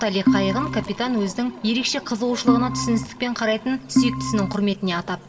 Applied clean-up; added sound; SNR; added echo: none; Organ; 0 dB; reverberation time 1.2 s.